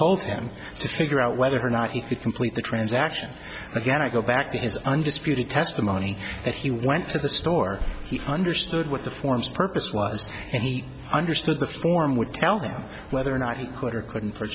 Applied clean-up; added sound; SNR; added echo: none; none; none; none.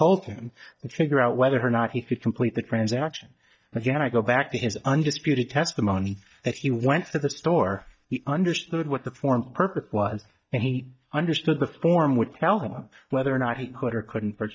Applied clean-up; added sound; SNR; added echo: neural mask model DeepFilterNet 3.